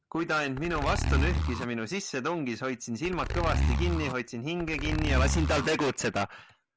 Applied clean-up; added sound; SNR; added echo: none; Zipper (clothing); -1 dB; none.